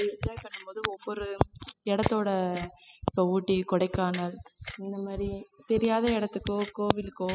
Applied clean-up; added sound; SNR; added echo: classical method spectral subtraction.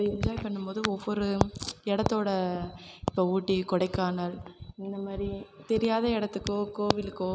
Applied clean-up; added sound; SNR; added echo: none; none; none; none.